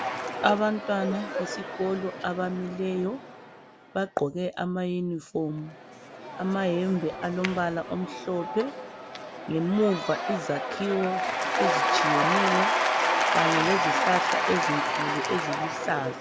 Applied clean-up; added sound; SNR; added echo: none; Applause / Crowd / Cheering; 0 dB; none.